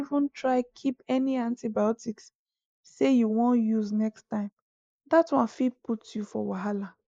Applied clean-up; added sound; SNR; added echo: neural mask model Resemble Enhance denoiser.